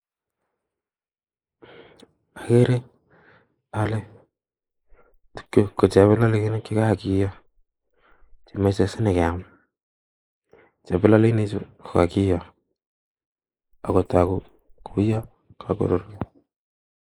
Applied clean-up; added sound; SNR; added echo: neural mask model Resemble Enhance denoiser.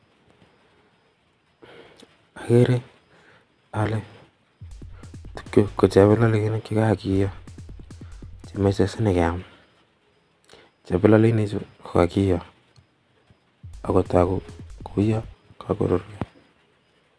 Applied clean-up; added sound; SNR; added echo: none; Drum kit; 16 dB; none.